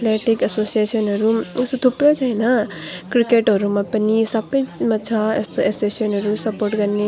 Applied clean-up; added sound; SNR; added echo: none; none; none; none.